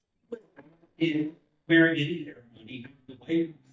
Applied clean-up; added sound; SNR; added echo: neural mask model DeepFilterNet 3.